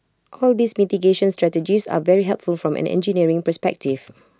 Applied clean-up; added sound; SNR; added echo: none; none; none; none.